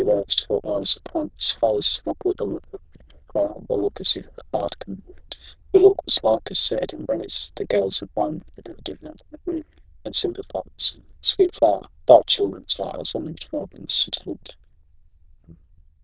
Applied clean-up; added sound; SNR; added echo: neural diffusion model UNIVERSE++.